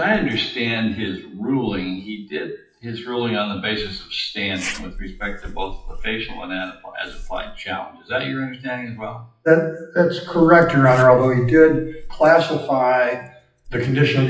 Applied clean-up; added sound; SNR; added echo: classical method WPE with log-MMSE.